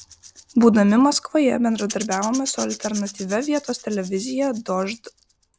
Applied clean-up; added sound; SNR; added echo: none; Rattle / Rattle (instrument); 17 dB; none.